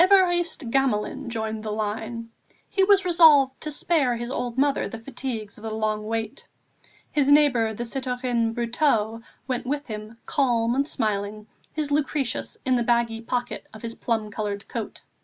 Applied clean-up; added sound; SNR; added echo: none; none; none; none.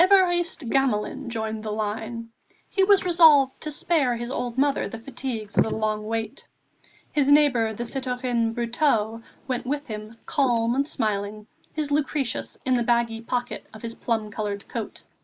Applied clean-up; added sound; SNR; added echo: neural mask model Resemble Enhance denoiser.